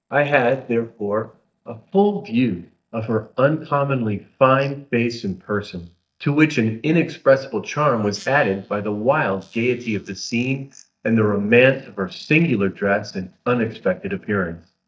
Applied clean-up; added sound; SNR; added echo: neural mask model DeepFilterNet 3.